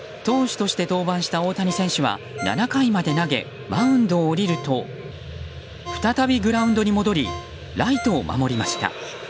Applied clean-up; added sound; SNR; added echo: none; Ringtone; 15 dB; none.